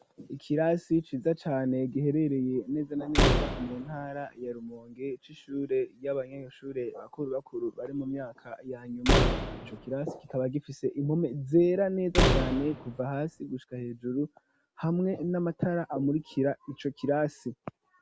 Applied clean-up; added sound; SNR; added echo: none; Slam; -2 dB; none.